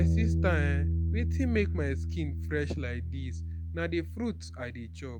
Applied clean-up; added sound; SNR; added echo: none; Bass guitar; -4 dB; none.